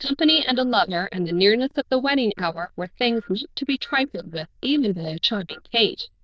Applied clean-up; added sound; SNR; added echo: neural diffusion model UNIVERSE++.